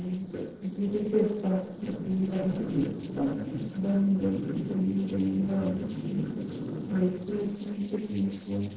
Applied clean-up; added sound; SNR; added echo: neural separator model SepFormer DNS4.